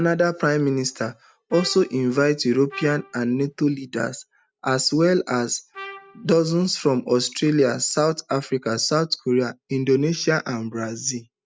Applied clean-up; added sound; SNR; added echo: none; Trumpet; 19 dB; none.